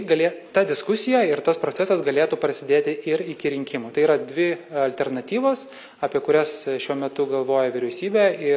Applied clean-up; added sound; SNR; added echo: none; none; none; none.